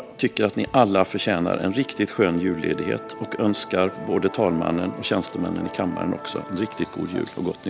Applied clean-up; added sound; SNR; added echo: none; Musical instrument; 14 dB; none.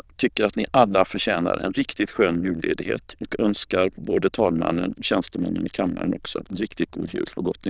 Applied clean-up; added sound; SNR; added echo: neural diffusion model UNIVERSE++.